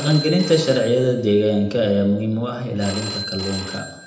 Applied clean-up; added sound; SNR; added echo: none; Telephone; 13 dB; reverberation time 0.8 s.